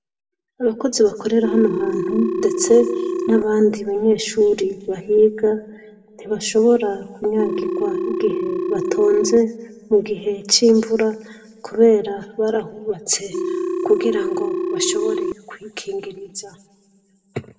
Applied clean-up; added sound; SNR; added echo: none; Telephone; 7 dB; reverberation time 0.9 s.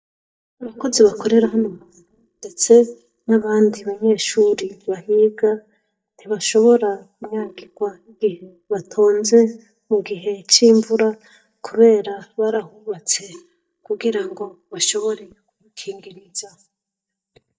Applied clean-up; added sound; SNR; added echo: neural mask model DeepFilterNet 3.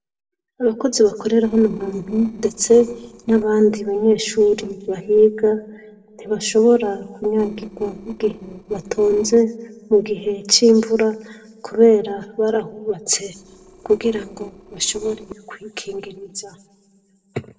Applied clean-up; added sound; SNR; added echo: neural separator model SepFormer DNS4.